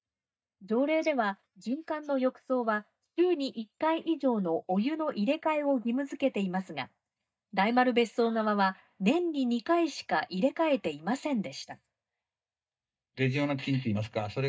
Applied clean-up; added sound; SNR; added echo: neural mask model DeepFilterNet 3.